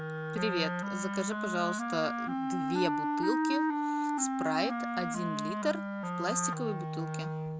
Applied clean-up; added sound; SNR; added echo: none; Wind instrument, woodwind instrument; -3 dB; none.